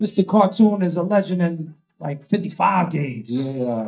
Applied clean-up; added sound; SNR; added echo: neural mask model DeepFilterNet 3.